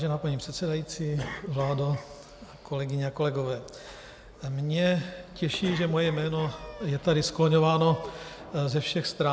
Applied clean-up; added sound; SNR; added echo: none; Dog + Cough; 19 dB; none.